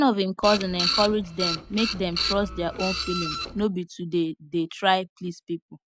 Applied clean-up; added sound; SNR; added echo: none; Printer; 4 dB; none.